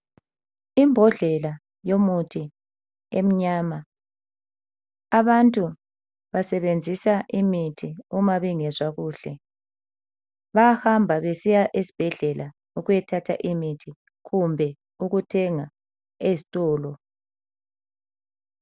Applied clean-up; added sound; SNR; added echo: none; none; none; none.